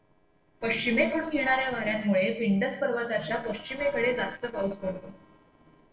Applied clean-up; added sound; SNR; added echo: neural separator model SepFormer DNS4.